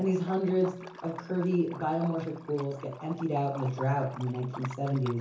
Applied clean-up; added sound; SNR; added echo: none; Liquid; 15 dB; reverberation time 0.7 s.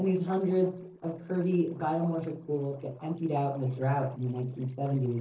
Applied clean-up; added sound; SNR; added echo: neural separator model SepFormer DNS4.